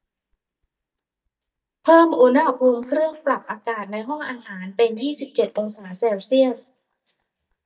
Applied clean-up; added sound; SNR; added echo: neural mask model DeepFilterNet 3.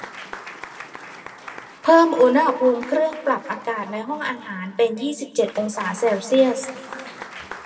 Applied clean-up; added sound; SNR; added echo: none; Applause / Crowd; 17 dB; reverberation time 1.3 s.